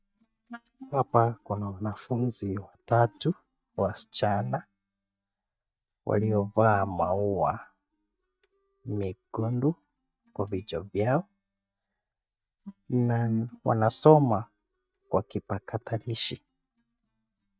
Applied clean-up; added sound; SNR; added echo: neural mask model DeepFilterNet 3.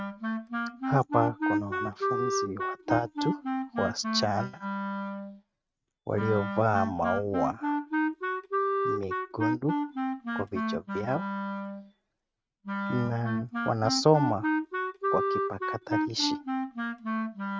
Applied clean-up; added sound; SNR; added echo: neural mask model RNNoise.